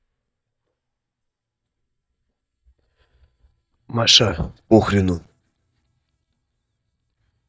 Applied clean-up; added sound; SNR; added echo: neural mask model DeepFilterNet 3.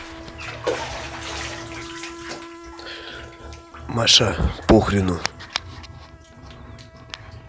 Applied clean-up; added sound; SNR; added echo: none; Bathtub (filling or washing) + Insect; 11 dB; none.